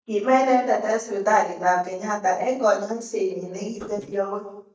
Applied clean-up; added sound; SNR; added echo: neural mask model DeepFilterNet 3.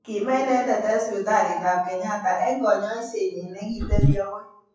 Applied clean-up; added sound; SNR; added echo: classical method WPE with log-MMSE.